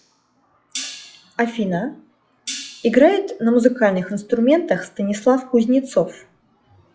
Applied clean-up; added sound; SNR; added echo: classical method log-MMSE.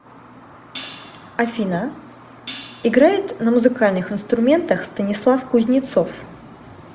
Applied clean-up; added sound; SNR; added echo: none; Hi-hat; 17 dB; none.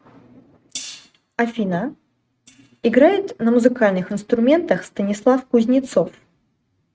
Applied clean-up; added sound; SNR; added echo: neural mask model RNNoise.